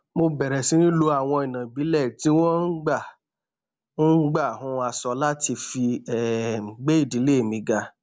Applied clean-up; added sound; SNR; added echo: none; none; none; none.